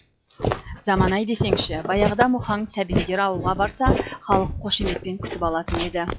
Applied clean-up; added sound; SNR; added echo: classical method log-MMSE.